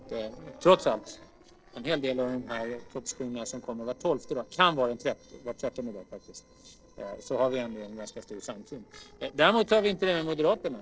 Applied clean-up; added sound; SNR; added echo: neural separator model SepFormer DNS4.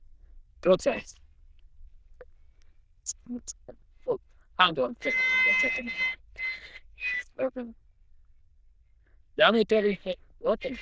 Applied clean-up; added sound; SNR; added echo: neural diffusion model UNIVERSE++.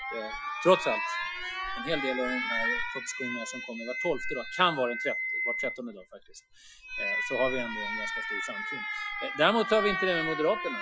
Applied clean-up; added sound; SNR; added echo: classical method Wiener filter.